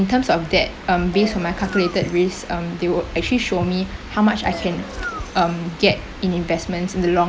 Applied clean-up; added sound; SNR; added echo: none; Engine; 13 dB; none.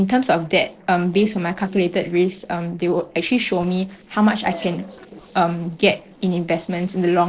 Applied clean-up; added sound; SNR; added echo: neural separator model SepFormer DNS4.